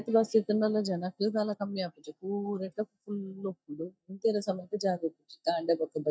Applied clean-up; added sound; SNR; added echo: neural mask model DeepFilterNet 3.